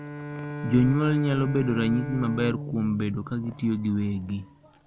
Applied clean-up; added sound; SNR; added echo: none; Bowed string instrument; 10 dB; none.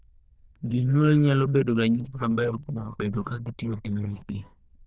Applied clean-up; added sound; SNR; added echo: neural diffusion model UNIVERSE++.